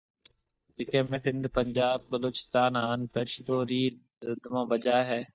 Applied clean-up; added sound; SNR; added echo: neural mask model DeepFilterNet 3.